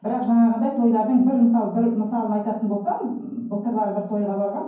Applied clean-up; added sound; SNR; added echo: none; none; none; reverberation time 0.9 s.